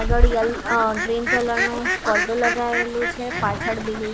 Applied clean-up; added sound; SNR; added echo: none; Fowl; 0 dB; none.